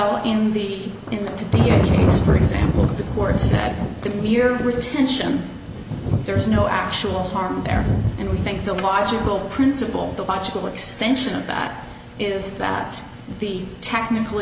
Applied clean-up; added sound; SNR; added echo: none; Thunder; 1 dB; none.